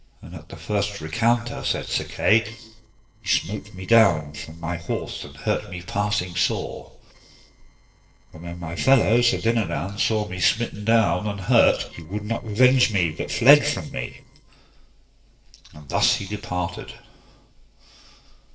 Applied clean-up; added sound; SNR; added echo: neural separator model SepFormer DNS4.